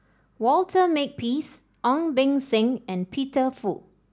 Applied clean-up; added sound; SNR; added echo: none; none; none; none.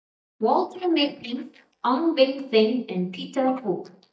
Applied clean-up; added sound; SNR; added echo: neural mask model DeepFilterNet 3.